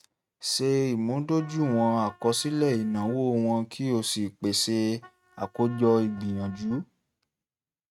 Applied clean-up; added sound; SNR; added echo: neural mask model RNNoise.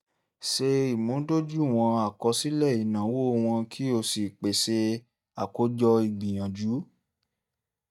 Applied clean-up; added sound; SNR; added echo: neural mask model DeepFilterNet 3.